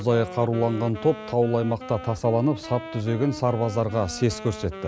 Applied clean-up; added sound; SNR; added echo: none; Wind instrument, woodwind instrument; 14 dB; none.